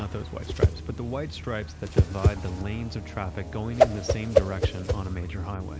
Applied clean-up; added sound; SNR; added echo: none; Whoosh, swoosh, swish; -4 dB; none.